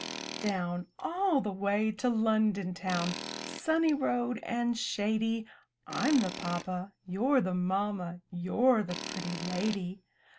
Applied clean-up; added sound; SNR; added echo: none; Tools; 13 dB; none.